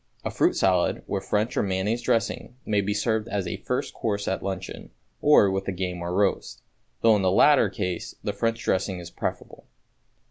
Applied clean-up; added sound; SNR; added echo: none; none; none; none.